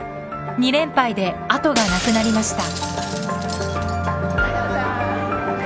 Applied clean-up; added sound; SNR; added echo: none; Shatter; 10 dB; none.